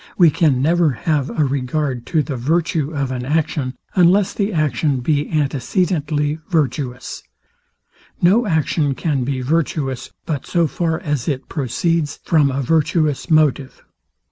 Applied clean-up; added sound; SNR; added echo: none; none; none; none.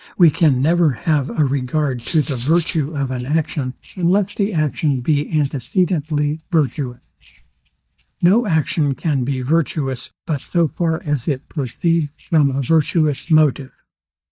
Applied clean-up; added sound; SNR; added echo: neural mask model DeepFilterNet 3.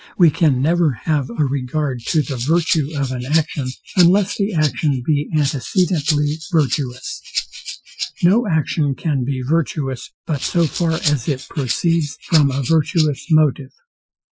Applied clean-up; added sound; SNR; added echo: classical method Wiener filter.